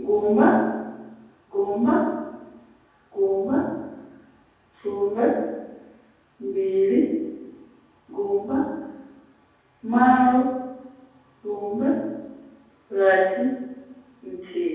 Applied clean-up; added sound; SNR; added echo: none; none; none; reverberation time 1.3 s.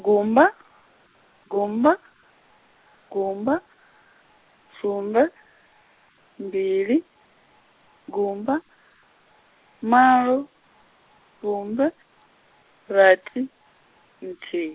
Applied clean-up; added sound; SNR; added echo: none; none; none; none.